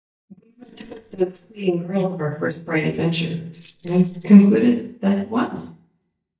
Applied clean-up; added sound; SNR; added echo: neural mask model DeepFilterNet 3.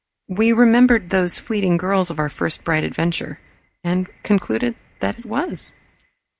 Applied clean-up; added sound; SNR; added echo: none; none; none; none.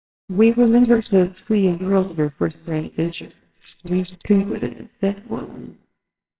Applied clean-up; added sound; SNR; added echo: neural separator model SepFormer WHAMR!.